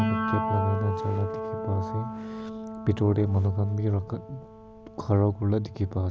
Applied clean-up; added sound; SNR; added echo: none; Piano; 7 dB; none.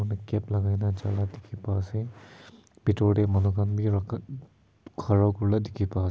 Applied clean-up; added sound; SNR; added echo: none; none; none; none.